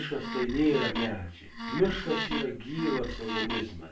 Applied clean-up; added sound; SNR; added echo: none; Wood; 5 dB; reverberation time 0.3 s.